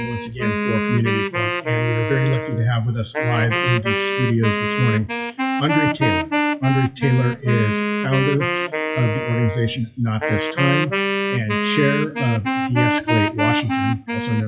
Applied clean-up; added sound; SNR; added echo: classical method WPE with log-MMSE.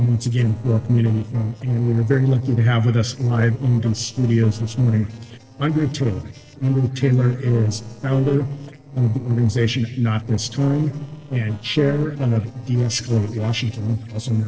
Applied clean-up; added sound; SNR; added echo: neural separator model SepFormer DNS4.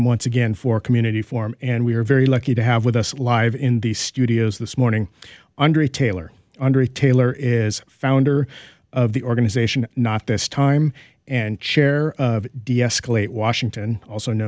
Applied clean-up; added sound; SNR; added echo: none; none; none; none.